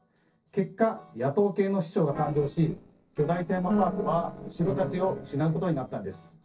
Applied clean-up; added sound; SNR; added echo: neural separator model SepFormer DNS4.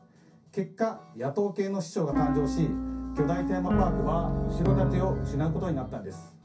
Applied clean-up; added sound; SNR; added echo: none; Piano; -2 dB; reverberation time 0.3 s.